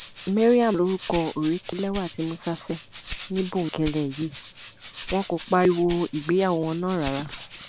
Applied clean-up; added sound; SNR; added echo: none; Rattle (instrument); -2 dB; none.